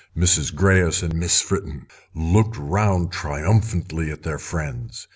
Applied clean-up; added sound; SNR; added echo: none; none; none; none.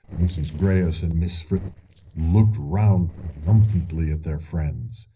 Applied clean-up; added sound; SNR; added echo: neural separator model SepFormer DNS4.